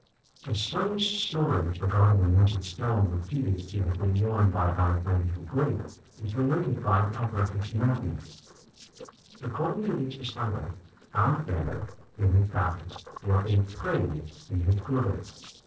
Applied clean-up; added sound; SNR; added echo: neural separator model SepFormer DNS4.